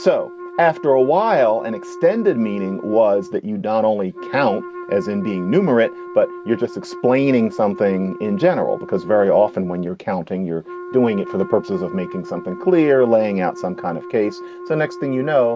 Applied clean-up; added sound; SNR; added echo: none; Wind instrument, woodwind instrument; 15 dB; none.